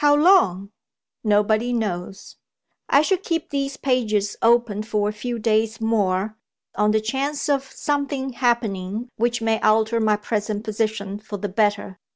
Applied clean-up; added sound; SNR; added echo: none; none; none; none.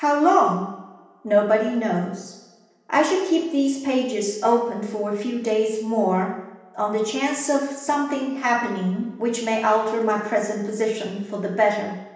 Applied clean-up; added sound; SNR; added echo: none; none; none; reverberation time 0.9 s.